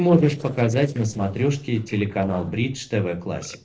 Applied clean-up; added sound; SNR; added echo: neural separator model SepFormer DNS4.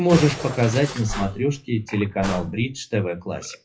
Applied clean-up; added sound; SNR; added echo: classical method WPE with log-MMSE.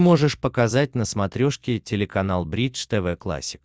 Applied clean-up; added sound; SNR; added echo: none; none; none; none.